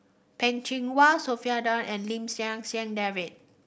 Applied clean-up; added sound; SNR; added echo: none; none; none; none.